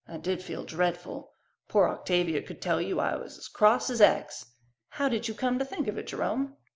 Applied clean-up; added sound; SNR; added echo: none; none; none; none.